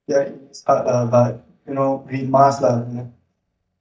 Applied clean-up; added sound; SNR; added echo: neural mask model DeepFilterNet 3.